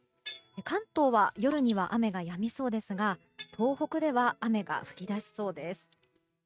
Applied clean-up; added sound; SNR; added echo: neural mask model RNNoise.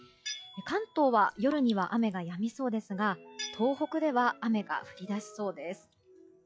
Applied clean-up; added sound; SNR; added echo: classical method log-MMSE.